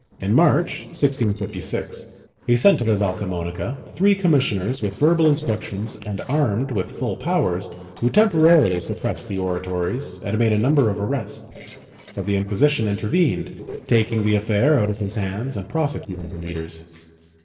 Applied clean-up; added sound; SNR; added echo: neural separator model SepFormer DNS4.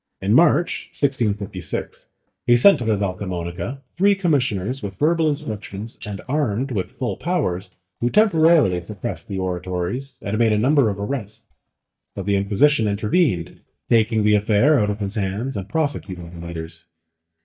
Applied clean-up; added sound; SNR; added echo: neural mask model DeepFilterNet 3.